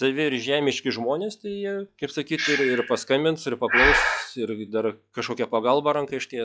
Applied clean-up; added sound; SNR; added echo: classical method log-MMSE.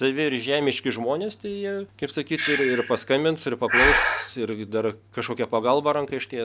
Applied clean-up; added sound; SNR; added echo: none; Breathing; 4 dB; none.